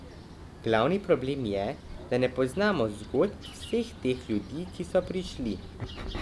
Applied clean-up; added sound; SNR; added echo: none; Bird vocalization, bird call, bird song; 13 dB; none.